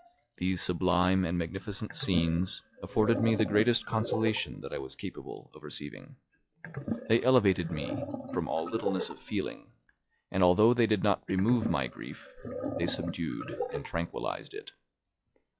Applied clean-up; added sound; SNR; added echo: classical method log-MMSE.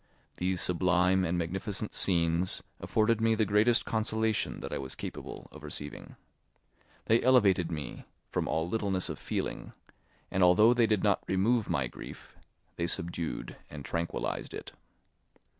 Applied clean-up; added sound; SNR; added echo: none; none; none; none.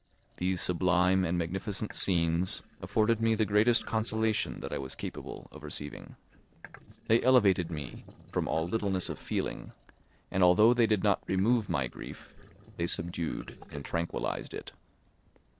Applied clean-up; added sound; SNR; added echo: neural separator model SepFormer DNS4.